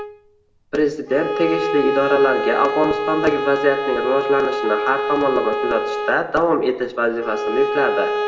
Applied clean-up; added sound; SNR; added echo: none; Bowed string instrument; 3 dB; reverberation time 0.8 s.